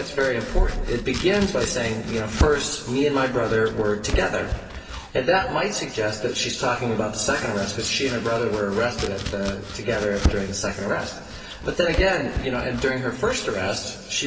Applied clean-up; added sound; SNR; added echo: none; Domestic sounds, home sounds; 8 dB; reverberation time 1.8 s.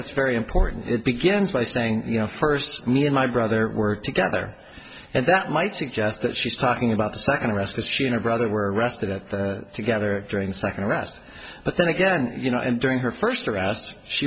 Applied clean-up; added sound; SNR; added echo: none; none; none; none.